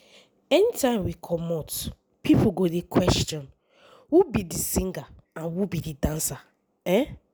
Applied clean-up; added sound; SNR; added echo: none; none; none; none.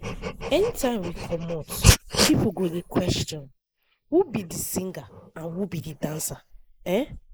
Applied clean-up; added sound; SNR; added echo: neural mask model Resemble Enhance denoiser.